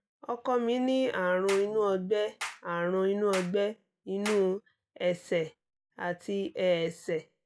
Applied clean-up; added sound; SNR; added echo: classical method log-MMSE.